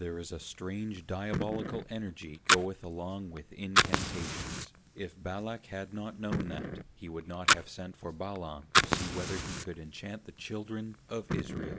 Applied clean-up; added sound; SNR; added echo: none; Fire; -4 dB; none.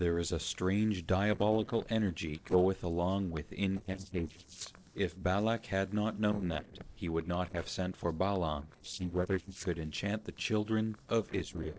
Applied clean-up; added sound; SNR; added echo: neural separator model SepFormer DNS4.